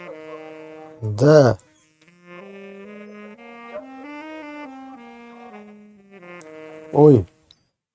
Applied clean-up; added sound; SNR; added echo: neural mask model RNNoise.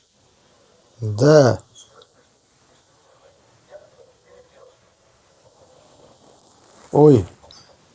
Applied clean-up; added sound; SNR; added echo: neural mask model Resemble Enhance denoiser.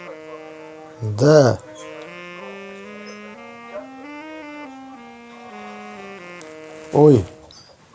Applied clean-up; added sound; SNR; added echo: none; Wind instrument, woodwind instrument; 16 dB; none.